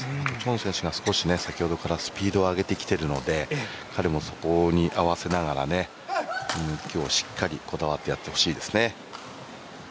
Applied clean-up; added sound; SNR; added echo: none; none; none; none.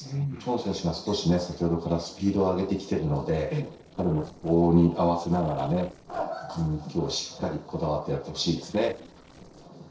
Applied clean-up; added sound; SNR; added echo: neural separator model SepFormer DNS4.